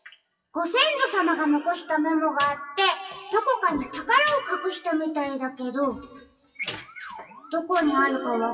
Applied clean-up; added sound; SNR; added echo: classical method WPE with log-MMSE.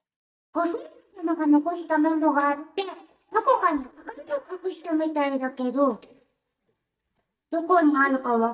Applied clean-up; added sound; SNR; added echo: neural mask model DeepFilterNet 3.